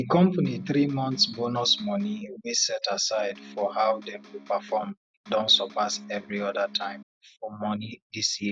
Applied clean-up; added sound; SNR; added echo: none; Electric guitar; 18 dB; none.